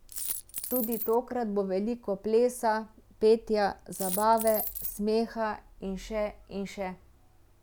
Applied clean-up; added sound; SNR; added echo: none; Coin (dropping); 6 dB; none.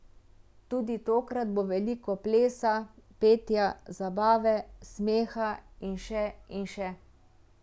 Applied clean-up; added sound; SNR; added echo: none; none; none; none.